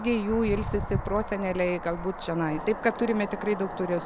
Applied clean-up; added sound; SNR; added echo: none; Walk, footsteps; 10 dB; none.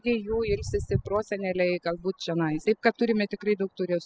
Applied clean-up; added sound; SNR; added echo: classical method spectral subtraction.